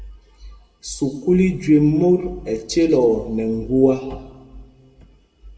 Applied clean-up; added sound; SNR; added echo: none; none; none; reverberation time 1.2 s.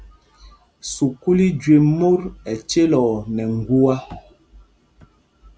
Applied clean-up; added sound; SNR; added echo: none; none; none; none.